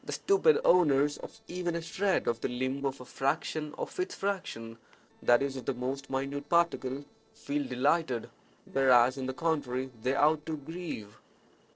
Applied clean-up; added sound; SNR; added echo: neural separator model SepFormer DNS4.